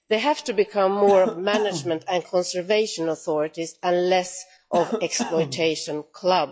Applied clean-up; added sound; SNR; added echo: classical method log-MMSE.